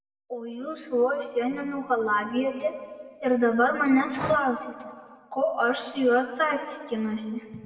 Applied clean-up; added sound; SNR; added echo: none; Breathing; 16 dB; reverberation time 1.6 s.